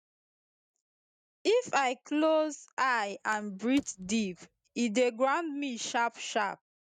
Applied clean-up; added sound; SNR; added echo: neural mask model RNNoise.